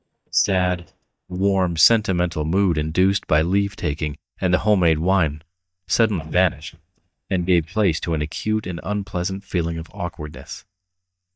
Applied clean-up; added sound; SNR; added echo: neural mask model DeepFilterNet 3.